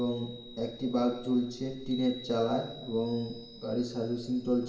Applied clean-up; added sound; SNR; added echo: none; Chime; 17 dB; reverberation time 1.0 s.